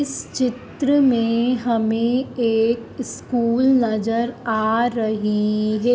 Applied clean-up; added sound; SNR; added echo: none; none; none; none.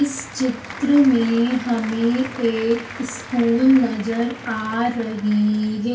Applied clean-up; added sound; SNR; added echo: none; Applause; 16 dB; reverberation time 0.2 s.